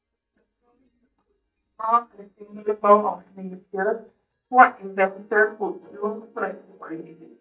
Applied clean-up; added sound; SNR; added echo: neural mask model DeepFilterNet 3.